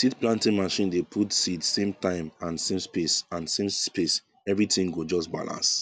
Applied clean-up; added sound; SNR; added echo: none; none; none; none.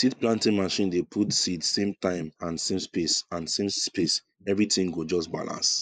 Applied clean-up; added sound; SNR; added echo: neural mask model Resemble Enhance denoiser.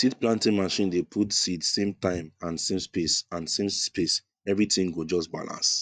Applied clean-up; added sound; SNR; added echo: neural mask model DeepFilterNet 3.